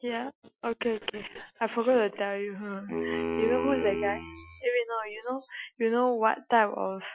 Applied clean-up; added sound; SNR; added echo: classical method Wiener filter.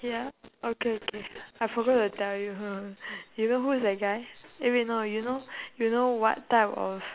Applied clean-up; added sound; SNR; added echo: none; none; none; none.